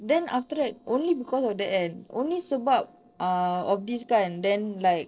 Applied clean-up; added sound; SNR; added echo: neural separator model SepFormer DNS4.